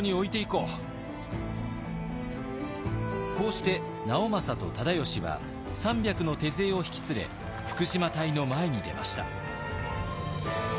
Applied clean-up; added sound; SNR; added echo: none; Applause / Crowd / Cheering; 20 dB; none.